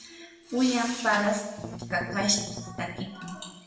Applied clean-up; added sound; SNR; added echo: none; Strum; 9 dB; reverberation time 0.9 s.